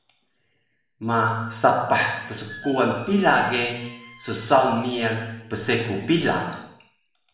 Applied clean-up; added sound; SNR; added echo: none; Squeak; 20 dB; reverberation time 0.9 s.